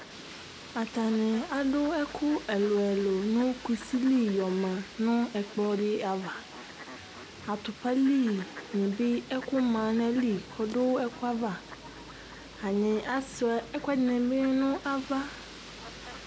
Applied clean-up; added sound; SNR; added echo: none; Fowl; 16 dB; none.